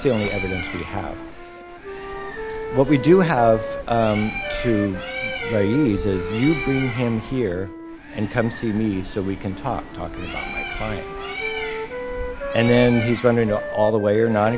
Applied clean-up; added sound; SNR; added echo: none; Wind instrument, woodwind instrument + Bird; 8 dB; none.